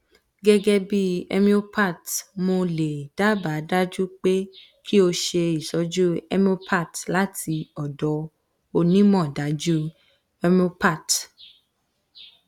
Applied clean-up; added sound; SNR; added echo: none; none; none; none.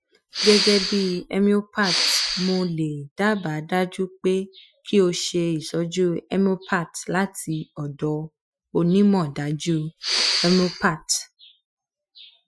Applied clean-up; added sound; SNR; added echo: classical method Wiener filter.